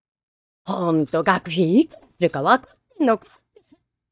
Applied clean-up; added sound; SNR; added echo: neural mask model DeepFilterNet 3.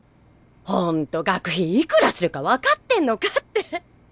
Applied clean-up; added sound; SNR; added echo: none; none; none; none.